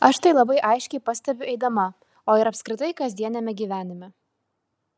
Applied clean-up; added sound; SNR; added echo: none; none; none; none.